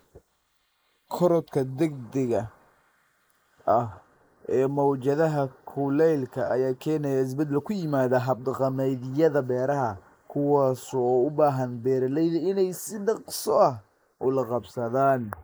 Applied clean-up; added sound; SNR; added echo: neural mask model Resemble Enhance denoiser.